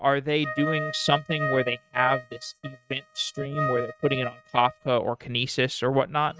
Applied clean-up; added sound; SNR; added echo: neural mask model RNNoise.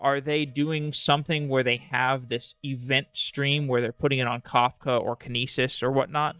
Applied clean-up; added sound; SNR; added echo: neural mask model DeepFilterNet 3.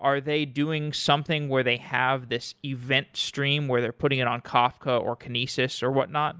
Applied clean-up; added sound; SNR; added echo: none; none; none; none.